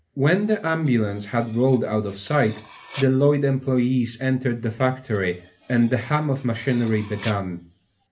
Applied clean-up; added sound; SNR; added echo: none; Cutlery, silverware; 18 dB; reverberation time 0.3 s.